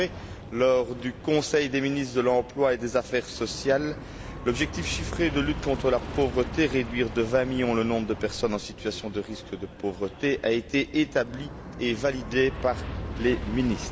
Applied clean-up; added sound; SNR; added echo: none; Aircraft; 11 dB; none.